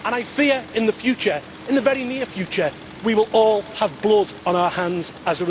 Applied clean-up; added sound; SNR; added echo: none; Engine / Mechanisms + Boat, Water vehicle; 18 dB; none.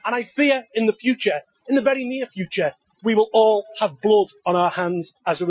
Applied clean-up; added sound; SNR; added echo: classical method Wiener filter.